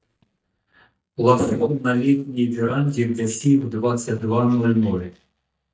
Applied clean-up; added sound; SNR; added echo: neural mask model DeepFilterNet 3.